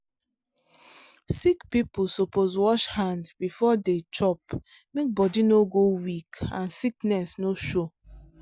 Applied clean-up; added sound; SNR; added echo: none; none; none; none.